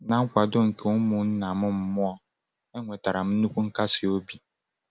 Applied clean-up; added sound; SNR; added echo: none; none; none; none.